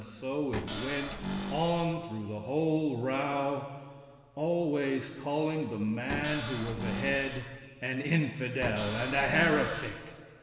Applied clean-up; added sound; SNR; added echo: none; Cupboard open or close / Door; 6 dB; reverberation time 2.8 s.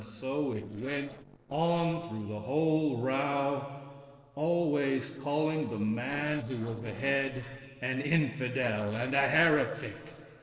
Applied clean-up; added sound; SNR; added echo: neural separator model SepFormer DNS4.